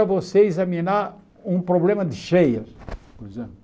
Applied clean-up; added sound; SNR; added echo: none; none; none; none.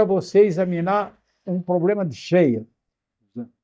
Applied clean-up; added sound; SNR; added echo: neural mask model DeepFilterNet 3.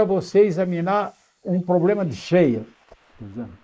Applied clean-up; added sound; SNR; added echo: neural mask model Resemble Enhance denoiser.